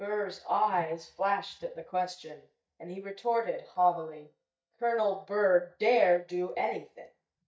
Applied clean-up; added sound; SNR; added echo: neural mask model DeepFilterNet 3.